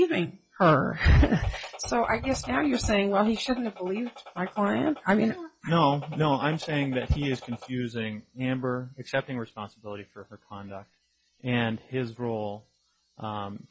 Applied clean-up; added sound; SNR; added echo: classical method log-MMSE.